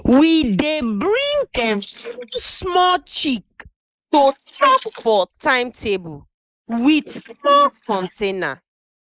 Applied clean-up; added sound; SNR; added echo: neural mask model Resemble Enhance denoiser.